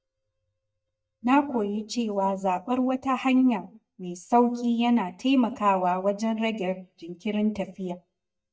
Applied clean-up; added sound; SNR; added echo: neural mask model DeepFilterNet 3.